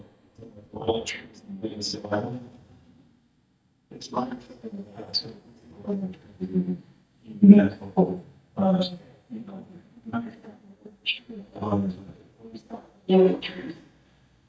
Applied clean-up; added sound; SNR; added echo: neural mask model DeepFilterNet 3.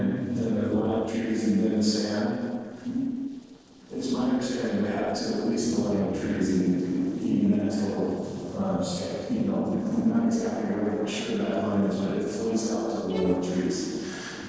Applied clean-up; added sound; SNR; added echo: neural separator model SepFormer DNS4.